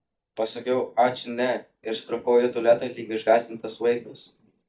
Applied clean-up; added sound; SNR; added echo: neural mask model DeepFilterNet 3.